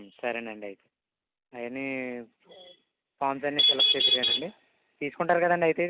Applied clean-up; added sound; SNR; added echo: none; none; none; none.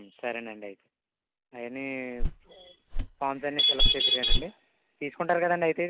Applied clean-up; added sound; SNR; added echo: none; Walk, footsteps; 1 dB; none.